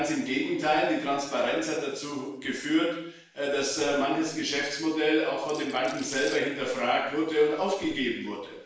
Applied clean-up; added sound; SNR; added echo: neural separator model SepFormer DNS4.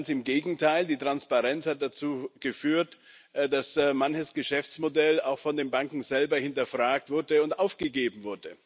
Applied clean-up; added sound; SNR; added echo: none; none; none; none.